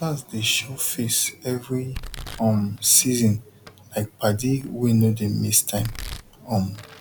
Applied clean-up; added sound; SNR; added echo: none; Domestic sounds, home sounds; 18 dB; none.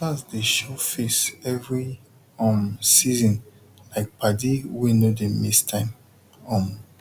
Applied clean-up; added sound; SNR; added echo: none; none; none; none.